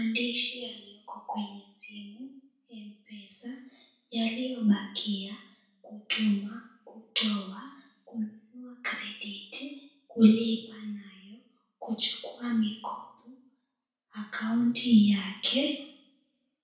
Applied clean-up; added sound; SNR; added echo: none; none; none; reverberation time 0.6 s.